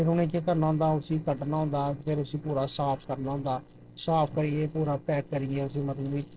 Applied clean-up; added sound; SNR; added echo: neural separator model SepFormer DNS4.